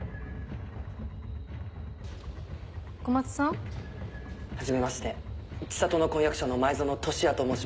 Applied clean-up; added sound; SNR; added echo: none; none; none; none.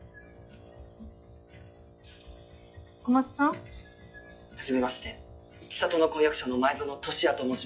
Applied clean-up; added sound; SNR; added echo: classical method log-MMSE.